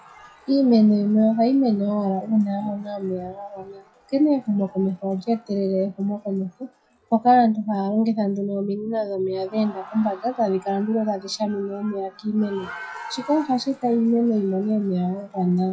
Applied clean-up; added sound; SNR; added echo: classical method WPE with log-MMSE.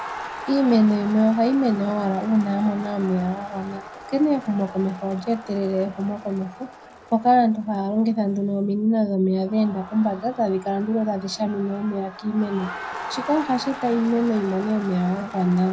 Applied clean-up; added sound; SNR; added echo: none; Crowd; 15 dB; reverberation time 0.3 s.